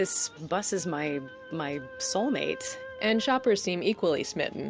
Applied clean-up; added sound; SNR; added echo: none; none; none; none.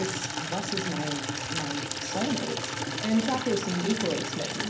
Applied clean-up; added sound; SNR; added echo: none; Water tap, faucet / Liquid; 2 dB; reverberation time 0.6 s.